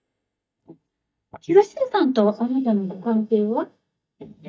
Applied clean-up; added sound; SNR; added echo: neural mask model DeepFilterNet 3.